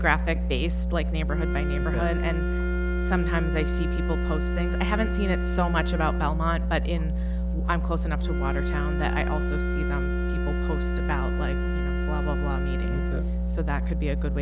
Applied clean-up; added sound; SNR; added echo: none; Wind instrument, woodwind instrument; 11 dB; none.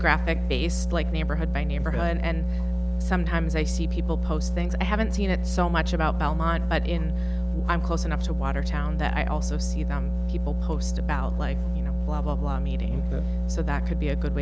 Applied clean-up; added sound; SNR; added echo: none; none; none; none.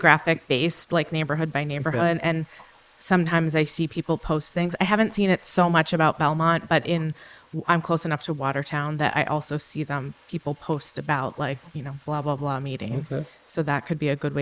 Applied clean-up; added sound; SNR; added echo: neural mask model Resemble Enhance denoiser.